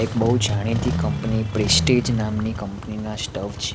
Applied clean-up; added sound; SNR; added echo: none; Engine starting; 2 dB; none.